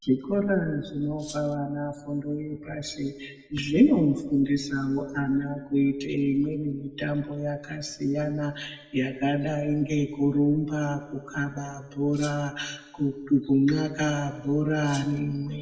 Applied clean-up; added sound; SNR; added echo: none; Rattle (instrument); 18 dB; reverberation time 1.1 s.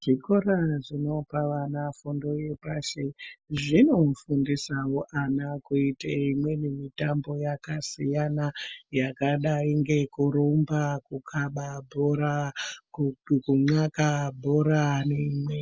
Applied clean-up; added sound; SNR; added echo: none; none; none; none.